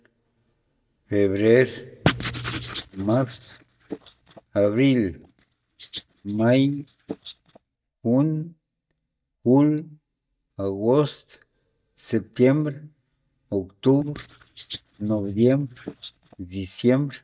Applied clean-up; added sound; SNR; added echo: neural mask model DeepFilterNet 3.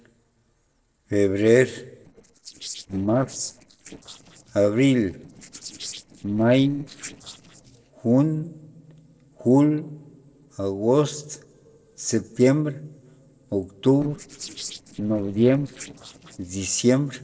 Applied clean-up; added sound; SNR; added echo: neural separator model SepFormer DNS4.